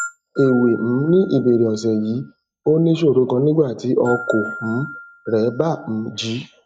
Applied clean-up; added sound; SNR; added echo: neural mask model RNNoise.